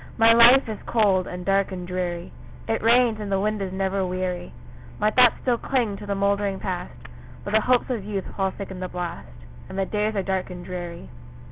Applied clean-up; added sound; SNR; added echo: none; none; none; none.